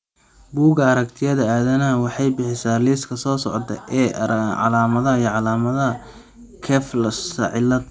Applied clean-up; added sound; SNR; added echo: none; none; none; none.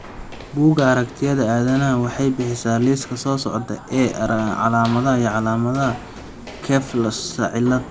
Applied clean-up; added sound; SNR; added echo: none; Walk, footsteps + Walk, footsteps; 17 dB; none.